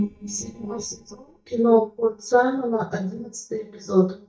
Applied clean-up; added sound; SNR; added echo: neural mask model DeepFilterNet 3.